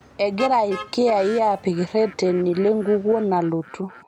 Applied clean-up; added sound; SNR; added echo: none; Bird + Motor vehicle (road); 18 dB; none.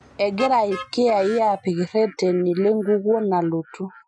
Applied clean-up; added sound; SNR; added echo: classical method Wiener filter.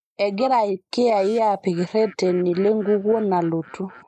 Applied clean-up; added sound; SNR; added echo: neural mask model Resemble Enhance denoiser.